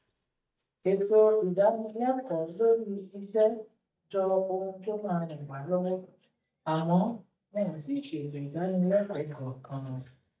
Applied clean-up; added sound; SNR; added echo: neural mask model DeepFilterNet 3.